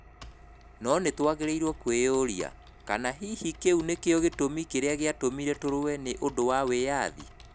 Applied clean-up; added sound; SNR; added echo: none; Computer keyboard + Engine; 20 dB; none.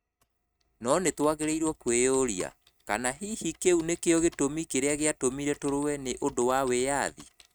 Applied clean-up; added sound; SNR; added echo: neural mask model RNNoise.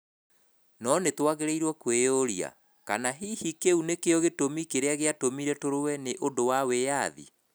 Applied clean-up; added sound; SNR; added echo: none; none; none; none.